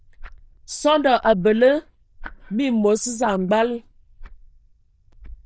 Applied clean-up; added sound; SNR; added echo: neural diffusion model UNIVERSE++.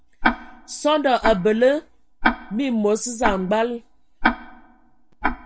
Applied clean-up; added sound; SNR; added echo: none; Tick-tock; 4 dB; none.